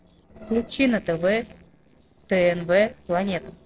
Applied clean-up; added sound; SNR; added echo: neural separator model SepFormer DNS4.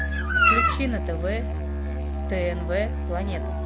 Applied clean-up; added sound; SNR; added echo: none; Musical instrument; 1 dB; none.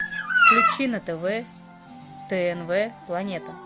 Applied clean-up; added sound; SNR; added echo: none; none; none; none.